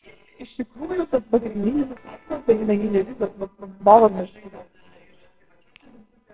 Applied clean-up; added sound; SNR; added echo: neural separator model SepFormer WHAMR!.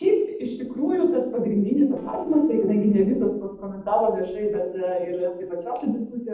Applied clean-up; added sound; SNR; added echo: neural separator model SepFormer DNS4.